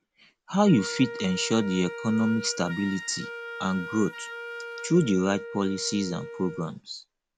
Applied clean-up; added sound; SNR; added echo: none; Wind instrument, woodwind instrument; 11 dB; none.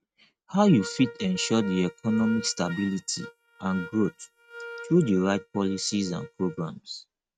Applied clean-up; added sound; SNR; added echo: neural mask model RNNoise.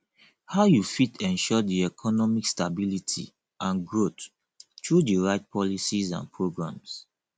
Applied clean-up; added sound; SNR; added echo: none; none; none; none.